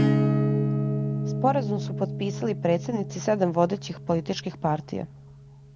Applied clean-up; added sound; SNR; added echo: none; Acoustic guitar / Strum; 0 dB; none.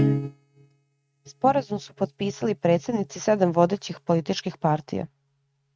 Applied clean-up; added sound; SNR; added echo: neural mask model RNNoise.